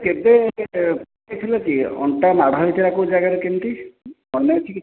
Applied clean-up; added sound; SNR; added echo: none; none; none; none.